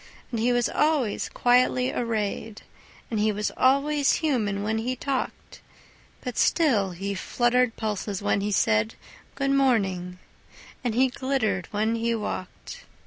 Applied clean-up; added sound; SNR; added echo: none; none; none; none.